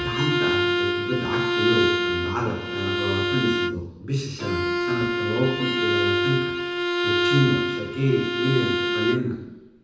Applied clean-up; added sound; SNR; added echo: none; Bowed string instrument; -2 dB; reverberation time 0.9 s.